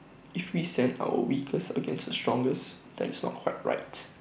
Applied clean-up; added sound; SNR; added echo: none; none; none; none.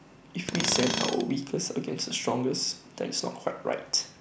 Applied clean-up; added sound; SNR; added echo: none; Tools; 2 dB; none.